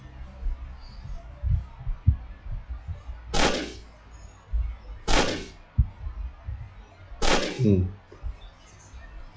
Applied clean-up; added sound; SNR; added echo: classical method log-MMSE.